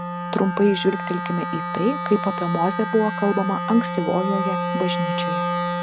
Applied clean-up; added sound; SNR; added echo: none; Wind instrument, woodwind instrument; 3 dB; none.